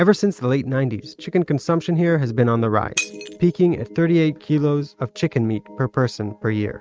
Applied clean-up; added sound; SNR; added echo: neural mask model RNNoise.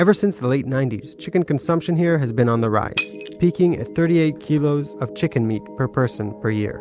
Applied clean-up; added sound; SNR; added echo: none; Shatter; 15 dB; none.